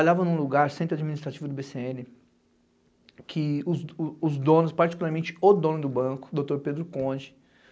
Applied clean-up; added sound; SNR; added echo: none; none; none; none.